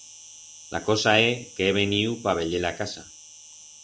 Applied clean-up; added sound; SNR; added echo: none; Insect; 20 dB; none.